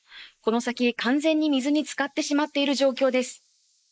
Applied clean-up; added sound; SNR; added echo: neural mask model Resemble Enhance denoiser.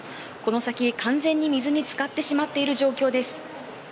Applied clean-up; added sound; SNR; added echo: none; none; none; none.